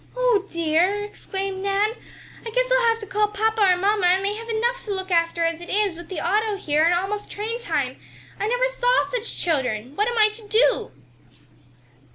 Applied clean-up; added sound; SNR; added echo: none; none; none; none.